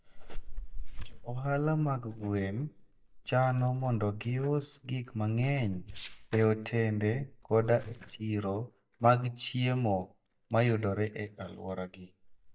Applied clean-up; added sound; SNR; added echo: neural mask model DeepFilterNet 3.